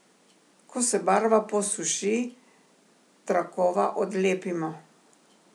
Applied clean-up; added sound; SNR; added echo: none; none; none; none.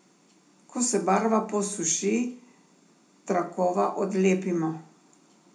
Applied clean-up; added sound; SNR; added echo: none; none; none; reverberation time 0.4 s.